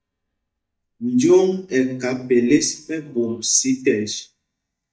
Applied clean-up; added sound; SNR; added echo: neural mask model DeepFilterNet 3.